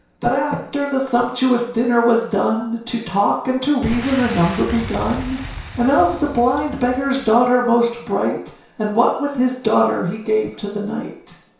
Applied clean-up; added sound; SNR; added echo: none; Boom; 16 dB; reverberation time 0.6 s.